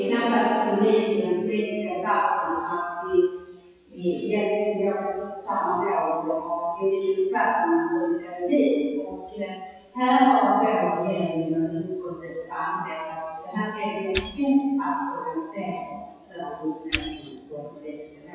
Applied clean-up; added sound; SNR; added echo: classical method WPE with log-MMSE.